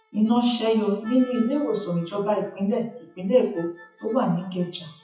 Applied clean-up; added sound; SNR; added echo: classical method WPE with log-MMSE.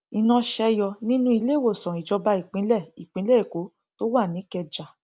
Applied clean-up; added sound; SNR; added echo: none; none; none; none.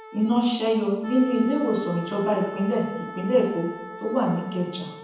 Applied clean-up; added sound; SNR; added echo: none; Wind instrument, woodwind instrument; 15 dB; reverberation time 0.9 s.